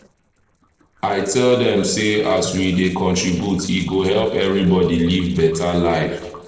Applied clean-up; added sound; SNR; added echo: neural separator model SepFormer DNS4.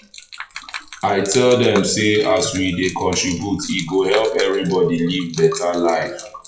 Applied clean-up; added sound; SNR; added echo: classical method WPE with log-MMSE.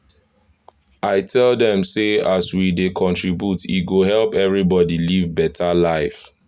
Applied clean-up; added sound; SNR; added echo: none; none; none; none.